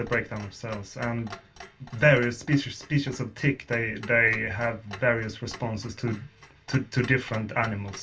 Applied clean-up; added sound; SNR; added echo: none; Clock; 19 dB; reverberation time 0.2 s.